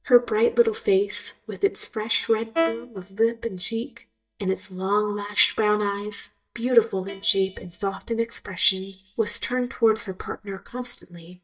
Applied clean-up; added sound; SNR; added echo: neural mask model DeepFilterNet 3.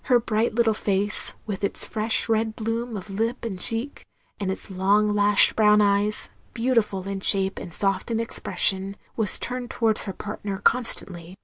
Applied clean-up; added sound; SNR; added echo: none; none; none; none.